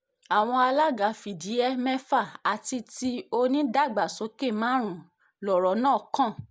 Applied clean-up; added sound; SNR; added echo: none; none; none; none.